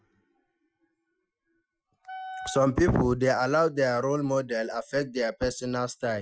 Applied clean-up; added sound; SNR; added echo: classical method Wiener filter.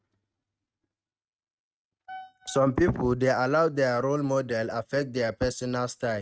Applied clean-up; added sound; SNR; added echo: neural mask model RNNoise.